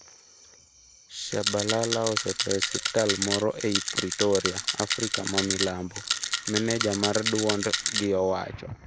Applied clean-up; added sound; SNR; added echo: none; Rattle; 1 dB; none.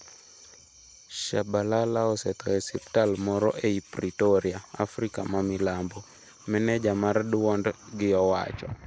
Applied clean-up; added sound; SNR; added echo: none; none; none; none.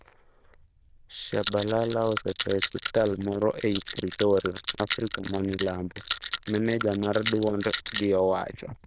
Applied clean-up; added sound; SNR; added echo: neural diffusion model UNIVERSE++.